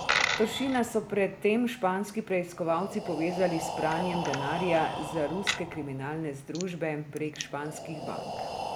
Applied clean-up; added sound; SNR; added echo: none; Breathing + Coin (dropping); 5 dB; none.